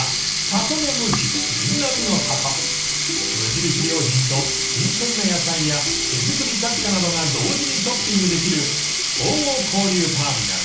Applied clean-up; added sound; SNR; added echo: none; Sink (filling or washing); -2 dB; reverberation time 1.2 s.